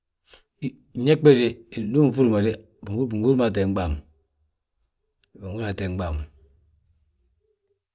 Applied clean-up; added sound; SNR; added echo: none; none; none; none.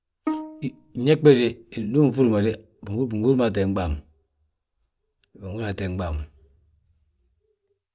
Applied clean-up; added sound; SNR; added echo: none; Bowed string instrument; 11 dB; none.